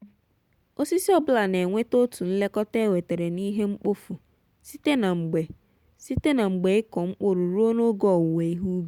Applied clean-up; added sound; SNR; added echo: none; none; none; none.